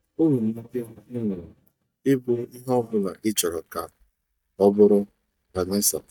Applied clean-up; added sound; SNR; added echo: neural mask model DeepFilterNet 3.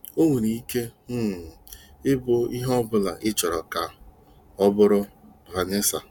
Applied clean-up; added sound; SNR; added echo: none; none; none; none.